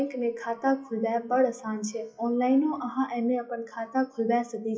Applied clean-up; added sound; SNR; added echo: classical method WPE with log-MMSE.